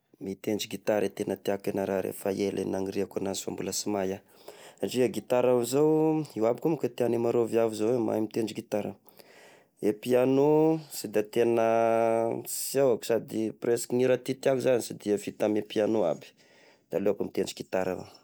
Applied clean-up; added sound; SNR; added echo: none; none; none; none.